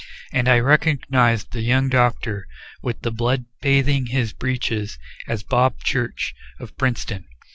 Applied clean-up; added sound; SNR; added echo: none; none; none; none.